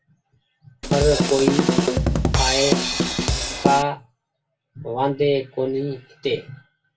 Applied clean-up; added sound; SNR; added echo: none; Drum kit; -4 dB; reverberation time 0.2 s.